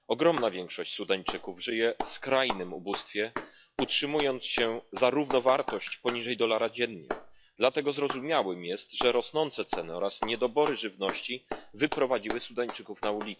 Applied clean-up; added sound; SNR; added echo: classical method log-MMSE.